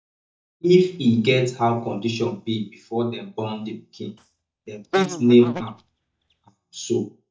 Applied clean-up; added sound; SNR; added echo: neural mask model DeepFilterNet 3.